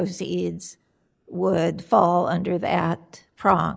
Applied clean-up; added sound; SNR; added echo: neural mask model Resemble Enhance denoiser.